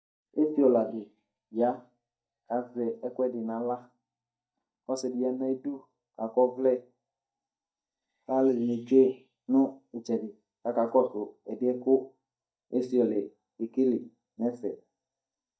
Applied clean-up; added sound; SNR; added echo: neural mask model DeepFilterNet 3.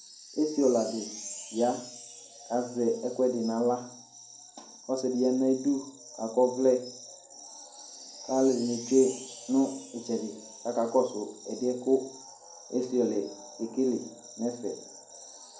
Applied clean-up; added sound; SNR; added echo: none; Wind chime; 19 dB; reverberation time 0.6 s.